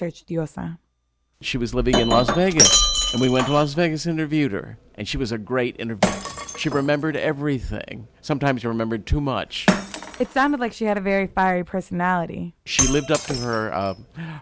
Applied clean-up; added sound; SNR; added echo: none; Shatter; 4 dB; none.